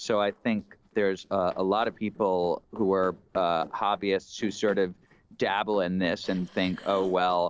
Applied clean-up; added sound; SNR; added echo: neural separator model SepFormer DNS4.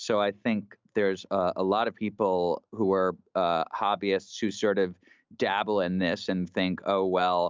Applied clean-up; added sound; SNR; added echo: none; none; none; none.